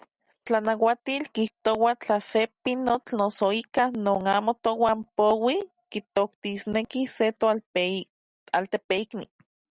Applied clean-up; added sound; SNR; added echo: none; none; none; none.